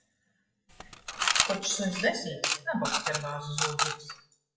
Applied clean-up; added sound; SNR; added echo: classical method WPE with log-MMSE.